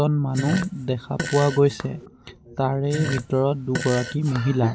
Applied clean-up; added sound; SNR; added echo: none; Fart; 9 dB; none.